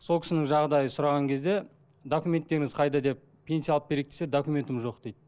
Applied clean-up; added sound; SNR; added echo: none; none; none; none.